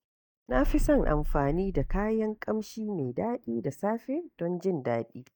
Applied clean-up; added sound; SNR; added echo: neural mask model DeepFilterNet 3.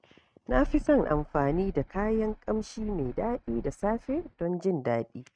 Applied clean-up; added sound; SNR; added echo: neural mask model RNNoise.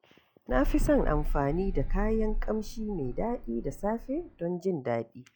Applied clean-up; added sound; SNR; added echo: classical method log-MMSE.